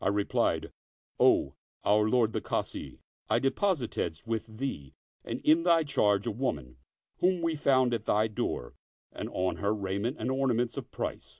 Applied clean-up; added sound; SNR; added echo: none; none; none; none.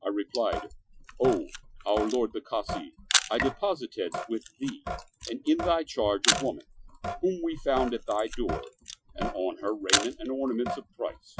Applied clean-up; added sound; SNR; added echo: classical method Wiener filter.